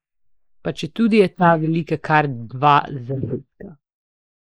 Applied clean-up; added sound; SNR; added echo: neural mask model Resemble Enhance denoiser.